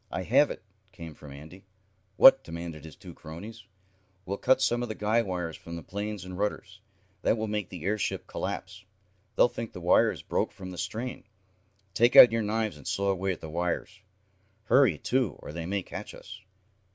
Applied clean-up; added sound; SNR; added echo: none; none; none; none.